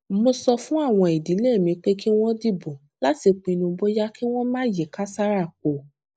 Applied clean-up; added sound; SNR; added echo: neural mask model Resemble Enhance denoiser.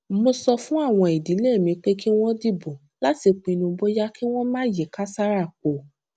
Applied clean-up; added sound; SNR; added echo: none; none; none; none.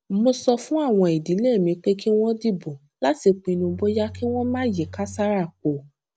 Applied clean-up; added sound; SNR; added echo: none; Bowed string instrument; 16 dB; none.